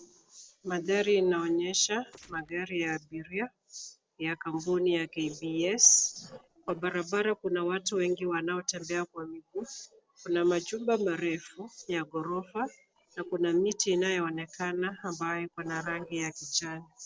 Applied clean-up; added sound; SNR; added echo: neural separator model SepFormer DNS4.